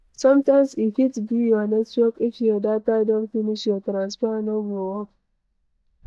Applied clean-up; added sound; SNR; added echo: neural mask model DeepFilterNet 3.